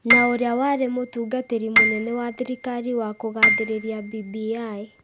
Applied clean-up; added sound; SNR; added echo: none; Piano; -1 dB; none.